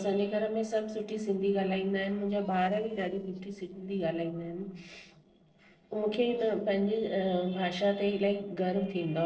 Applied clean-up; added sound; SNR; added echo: neural separator model SepFormer DNS4.